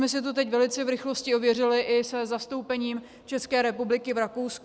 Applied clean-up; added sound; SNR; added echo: none; none; none; none.